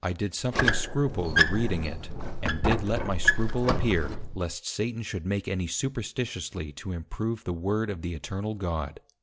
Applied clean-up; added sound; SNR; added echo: none; Squeak; -3 dB; none.